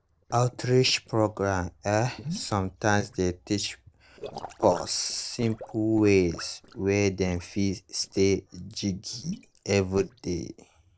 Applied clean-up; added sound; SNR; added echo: neural separator model SepFormer DNS4.